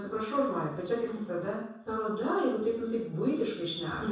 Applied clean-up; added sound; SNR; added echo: none; none; none; reverberation time 0.7 s.